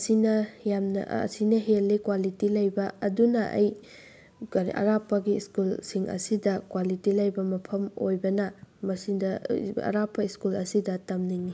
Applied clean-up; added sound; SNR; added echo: none; none; none; none.